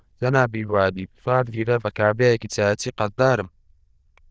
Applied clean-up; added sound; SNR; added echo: neural diffusion model UNIVERSE++.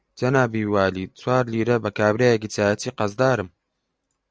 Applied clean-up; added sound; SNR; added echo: none; none; none; none.